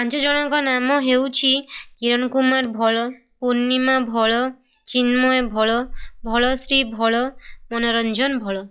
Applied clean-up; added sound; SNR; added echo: classical method log-MMSE.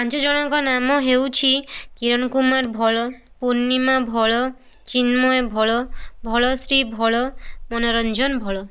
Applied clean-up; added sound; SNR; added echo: neural mask model Resemble Enhance denoiser.